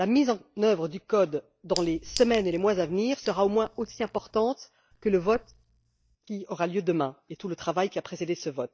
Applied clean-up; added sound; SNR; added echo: neural mask model DeepFilterNet 3.